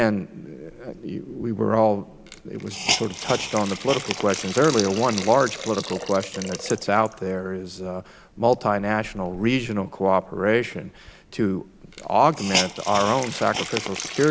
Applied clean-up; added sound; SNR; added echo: none; Hiss; 10 dB; none.